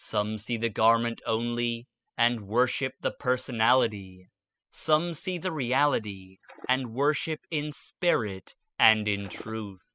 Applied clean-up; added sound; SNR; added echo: classical method spectral subtraction.